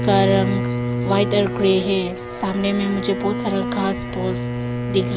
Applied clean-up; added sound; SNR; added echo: none; Bowed string instrument; 3 dB; none.